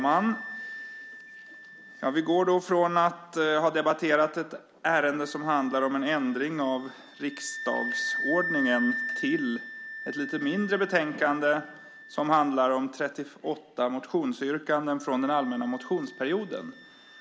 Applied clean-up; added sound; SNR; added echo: none; Wind instrument, woodwind instrument; 11 dB; none.